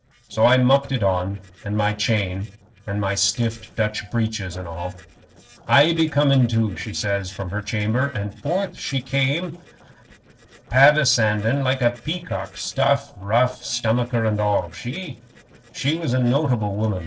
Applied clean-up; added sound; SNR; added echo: neural separator model SepFormer DNS4.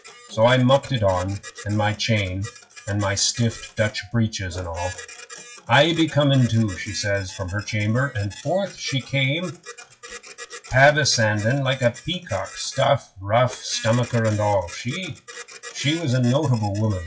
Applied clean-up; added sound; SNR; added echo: classical method WPE with log-MMSE.